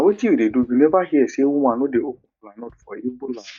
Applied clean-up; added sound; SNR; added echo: neural mask model DeepFilterNet 3.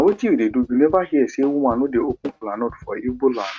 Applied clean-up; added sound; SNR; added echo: neural mask model RNNoise.